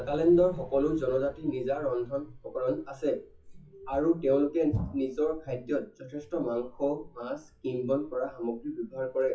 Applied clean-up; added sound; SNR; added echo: classical method WPE with log-MMSE.